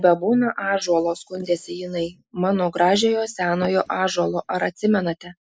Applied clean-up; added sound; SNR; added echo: neural mask model Resemble Enhance denoiser.